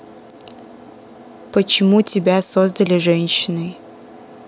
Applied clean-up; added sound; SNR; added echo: none; none; none; none.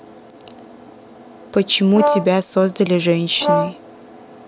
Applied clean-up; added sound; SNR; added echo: none; Brass instrument; 2 dB; none.